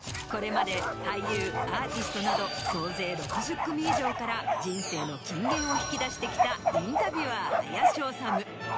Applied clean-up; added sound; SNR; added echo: none; Bark; 0 dB; none.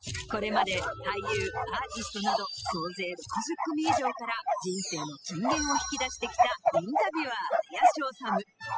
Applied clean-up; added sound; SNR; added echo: classical method spectral subtraction.